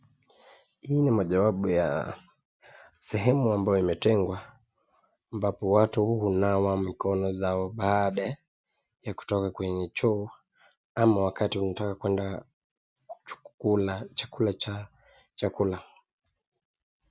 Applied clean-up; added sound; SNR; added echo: none; none; none; none.